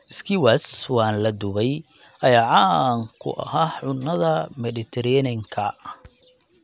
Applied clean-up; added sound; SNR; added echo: none; none; none; none.